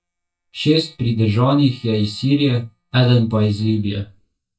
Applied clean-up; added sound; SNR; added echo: neural mask model DeepFilterNet 3.